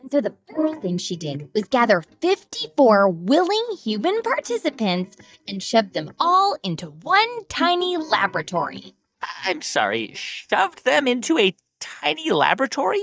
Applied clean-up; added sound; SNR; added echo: neural mask model DeepFilterNet 3.